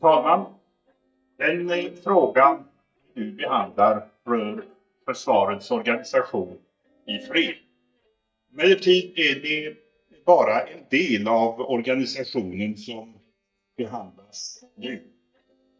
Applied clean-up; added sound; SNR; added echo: neural mask model DeepFilterNet 3.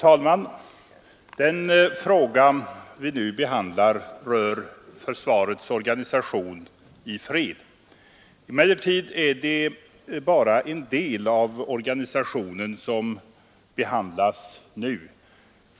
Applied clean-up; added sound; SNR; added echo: none; none; none; none.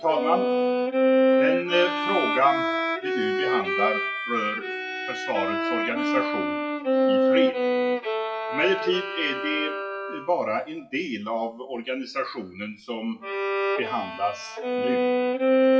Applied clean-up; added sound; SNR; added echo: classical method WPE with log-MMSE.